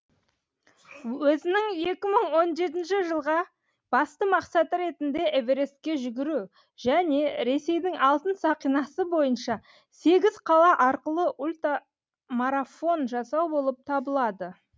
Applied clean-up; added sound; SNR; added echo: none; none; none; none.